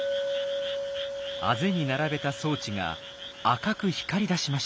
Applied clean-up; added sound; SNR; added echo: none; Chink, clink; 6 dB; none.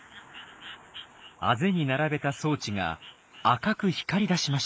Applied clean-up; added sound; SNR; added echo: neural mask model Resemble Enhance denoiser.